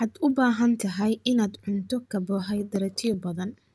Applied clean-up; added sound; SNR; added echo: none; none; none; none.